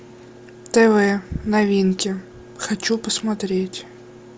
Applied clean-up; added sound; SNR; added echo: none; none; none; none.